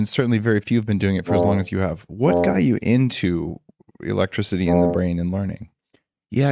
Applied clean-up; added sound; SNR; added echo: neural mask model RNNoise.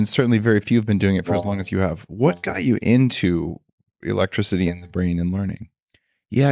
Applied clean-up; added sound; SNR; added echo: neural mask model DeepFilterNet 3.